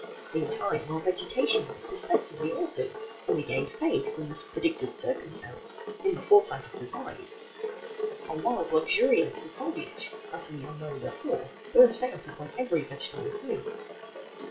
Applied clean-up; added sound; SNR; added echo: classical method WPE with log-MMSE.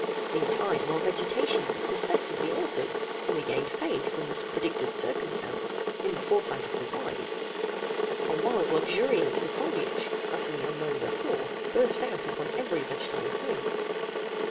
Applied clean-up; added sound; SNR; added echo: none; Boiling / Water; -2 dB; reverberation time 1.2 s.